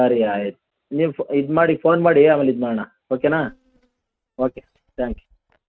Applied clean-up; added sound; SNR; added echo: neural mask model RNNoise.